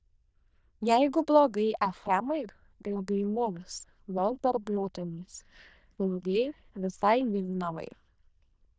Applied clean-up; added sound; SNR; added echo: neural diffusion model UNIVERSE++.